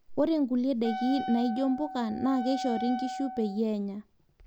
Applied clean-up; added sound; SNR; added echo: none; Wind instrument, woodwind instrument; 8 dB; none.